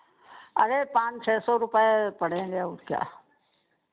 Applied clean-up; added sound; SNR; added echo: none; none; none; none.